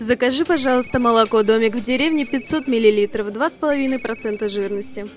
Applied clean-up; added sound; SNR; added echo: none; Ringtone; 15 dB; none.